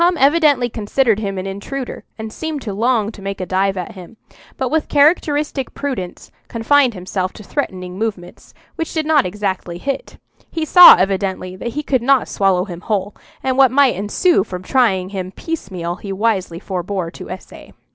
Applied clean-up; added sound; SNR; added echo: none; none; none; none.